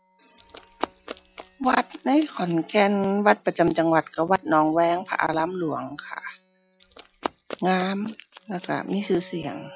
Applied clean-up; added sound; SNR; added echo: classical method log-MMSE.